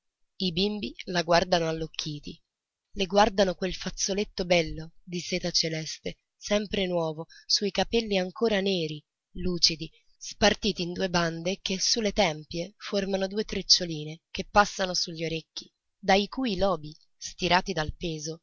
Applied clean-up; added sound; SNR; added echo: none; none; none; none.